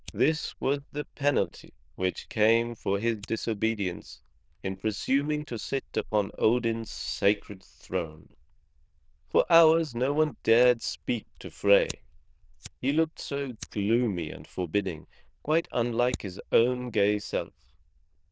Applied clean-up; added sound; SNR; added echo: neural diffusion model UNIVERSE++.